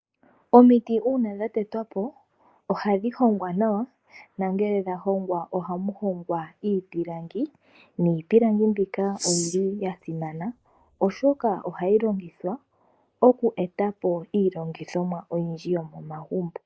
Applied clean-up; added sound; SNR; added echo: neural mask model Resemble Enhance denoiser.